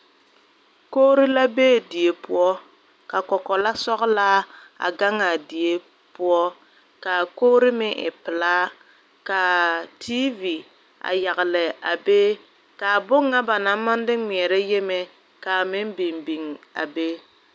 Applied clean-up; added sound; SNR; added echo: none; none; none; none.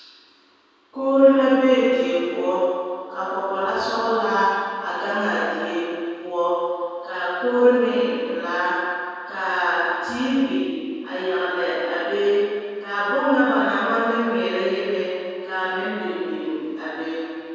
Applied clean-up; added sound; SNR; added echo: none; none; none; reverberation time 2.1 s.